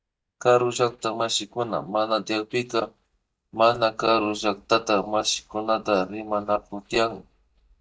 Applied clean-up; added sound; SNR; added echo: neural mask model DeepFilterNet 3.